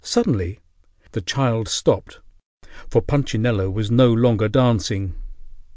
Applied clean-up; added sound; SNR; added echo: none; none; none; none.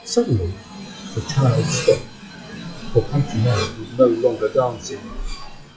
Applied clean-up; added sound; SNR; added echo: classical method WPE with log-MMSE.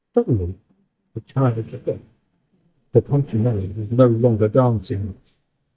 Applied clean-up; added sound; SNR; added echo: neural mask model DeepFilterNet 3.